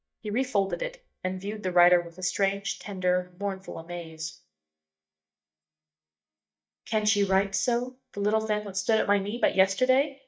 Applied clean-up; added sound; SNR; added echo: neural mask model DeepFilterNet 3.